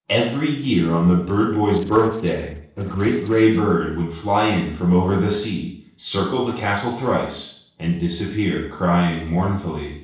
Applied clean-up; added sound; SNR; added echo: neural separator model SepFormer DNS4.